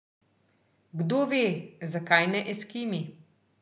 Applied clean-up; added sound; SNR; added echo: none; none; none; none.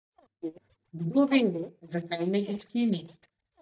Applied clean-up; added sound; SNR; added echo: neural mask model DeepFilterNet 3.